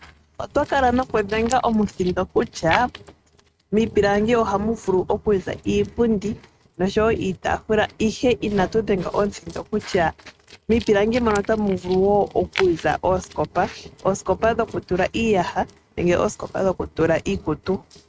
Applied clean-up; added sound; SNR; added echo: neural mask model RNNoise.